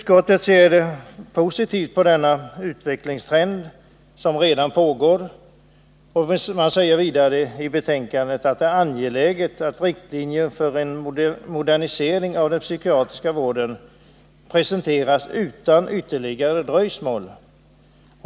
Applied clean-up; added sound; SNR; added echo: none; none; none; none.